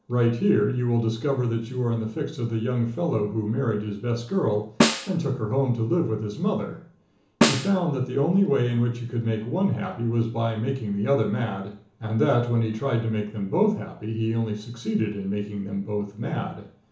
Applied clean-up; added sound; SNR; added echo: none; Snare drum; 2 dB; reverberation time 0.8 s.